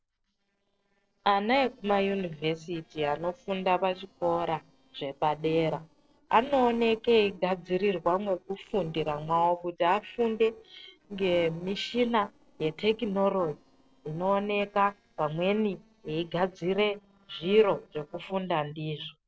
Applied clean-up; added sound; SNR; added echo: neural separator model SepFormer DNS4.